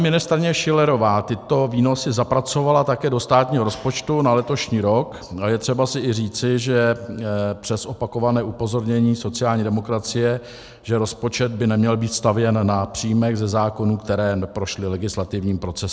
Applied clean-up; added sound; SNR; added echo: none; none; none; none.